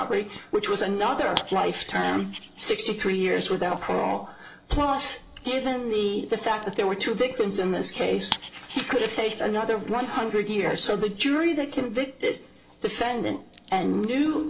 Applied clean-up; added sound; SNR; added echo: none; Dog; 16 dB; reverberation time 0.8 s.